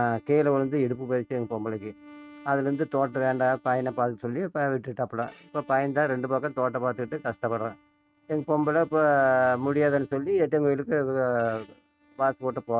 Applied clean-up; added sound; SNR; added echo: neural mask model RNNoise.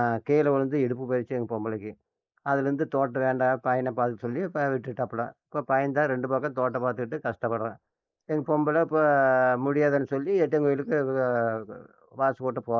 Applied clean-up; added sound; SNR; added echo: neural mask model Resemble Enhance denoiser.